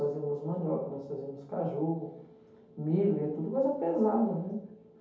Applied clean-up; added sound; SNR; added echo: none; none; none; reverberation time 0.8 s.